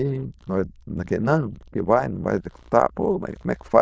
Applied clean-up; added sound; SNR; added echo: neural diffusion model UNIVERSE++.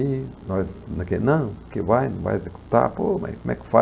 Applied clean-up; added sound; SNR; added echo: none; none; none; none.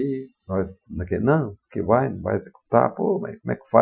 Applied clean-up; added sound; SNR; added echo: classical method Wiener filter.